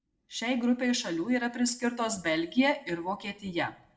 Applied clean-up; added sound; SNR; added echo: none; none; none; reverberation time 0.4 s.